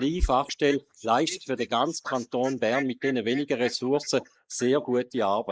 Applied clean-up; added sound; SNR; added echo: neural mask model Resemble Enhance denoiser.